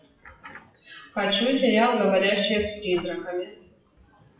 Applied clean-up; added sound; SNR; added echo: classical method WPE with log-MMSE.